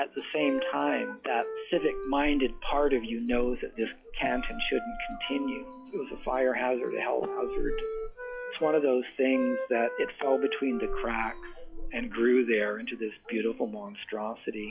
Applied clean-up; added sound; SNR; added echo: classical method log-MMSE.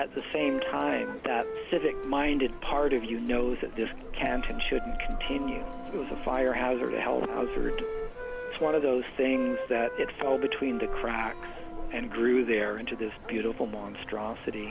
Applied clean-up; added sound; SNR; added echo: none; Wind instrument, woodwind instrument; 10 dB; none.